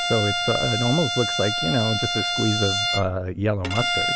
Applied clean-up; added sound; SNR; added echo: none; Bowed string instrument; 1 dB; none.